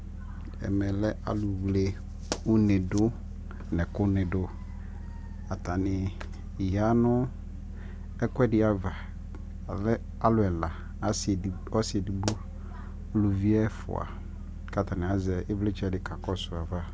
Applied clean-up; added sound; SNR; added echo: none; Explosion; 15 dB; none.